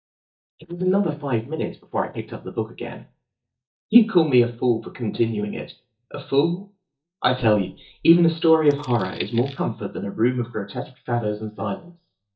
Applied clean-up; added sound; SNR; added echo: neural mask model DeepFilterNet 3.